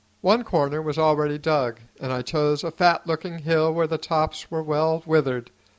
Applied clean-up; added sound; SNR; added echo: none; none; none; none.